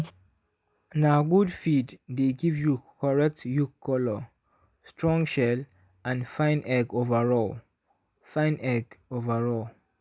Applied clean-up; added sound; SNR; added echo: none; none; none; none.